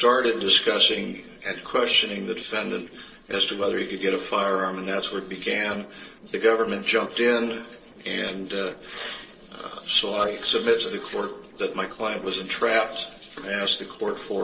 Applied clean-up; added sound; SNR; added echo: neural separator model SepFormer DNS4.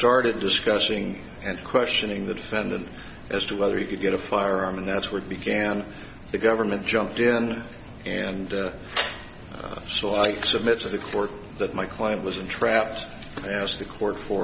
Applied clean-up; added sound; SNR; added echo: none; none; none; none.